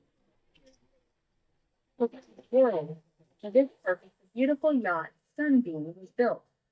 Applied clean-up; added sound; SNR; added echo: neural mask model DeepFilterNet 3.